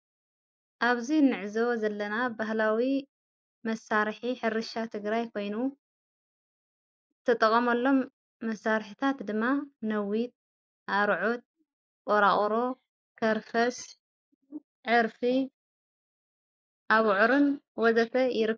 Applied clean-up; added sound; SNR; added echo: neural mask model Resemble Enhance denoiser.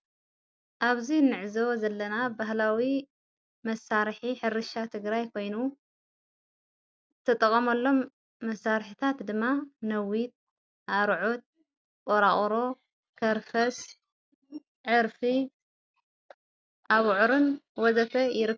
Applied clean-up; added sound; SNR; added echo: none; none; none; none.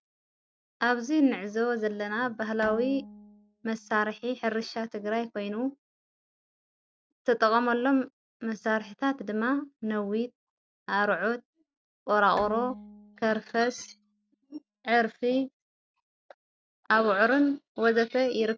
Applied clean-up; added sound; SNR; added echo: neural separator model SepFormer DNS4.